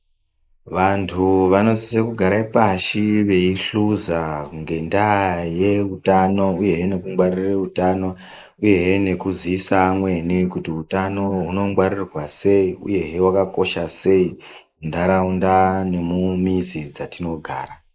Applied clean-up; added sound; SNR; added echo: neural mask model Resemble Enhance denoiser.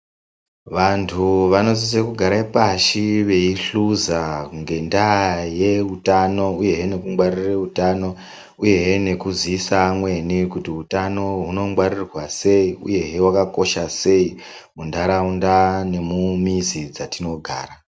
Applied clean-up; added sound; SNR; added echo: none; none; none; none.